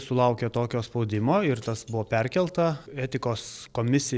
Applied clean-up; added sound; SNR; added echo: neural separator model SepFormer DNS4.